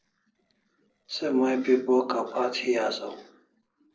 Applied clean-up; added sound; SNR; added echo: neural separator model SepFormer DNS4.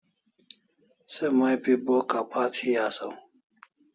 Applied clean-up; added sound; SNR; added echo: none; none; none; none.